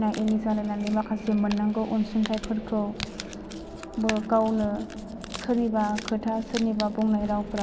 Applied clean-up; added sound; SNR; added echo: none; Crumpling, crinkling; 15 dB; none.